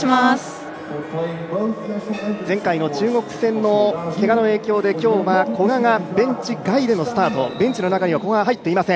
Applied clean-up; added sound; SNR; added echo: none; Gong + Harp; 19 dB; none.